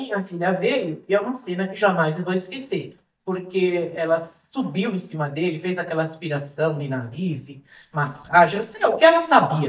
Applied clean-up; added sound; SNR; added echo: neural mask model DeepFilterNet 3.